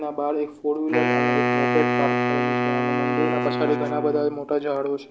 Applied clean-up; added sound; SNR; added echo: none; Wind instrument, woodwind instrument; -1 dB; none.